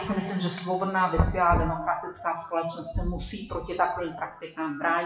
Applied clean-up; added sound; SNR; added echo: classical method WPE with log-MMSE.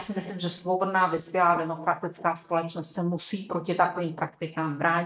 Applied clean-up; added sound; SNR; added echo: neural mask model DeepFilterNet 3.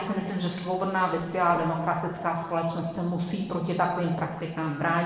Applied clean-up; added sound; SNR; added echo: neural separator model SepFormer DNS4.